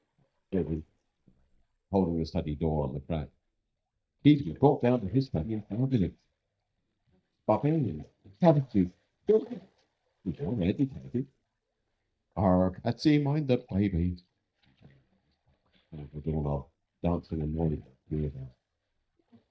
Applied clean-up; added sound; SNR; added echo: neural mask model DeepFilterNet 3.